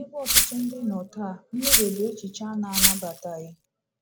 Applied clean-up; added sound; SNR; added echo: none; Glass; -5 dB; none.